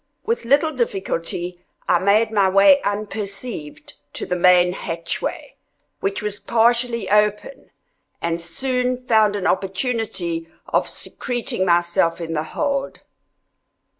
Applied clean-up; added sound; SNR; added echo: none; none; none; none.